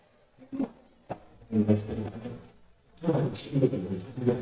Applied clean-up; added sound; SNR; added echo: neural mask model DeepFilterNet 3.